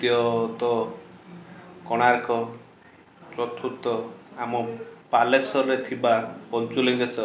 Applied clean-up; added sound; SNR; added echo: none; none; none; none.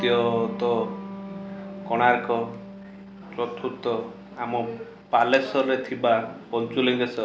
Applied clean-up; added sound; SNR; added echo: none; Electric guitar; 14 dB; none.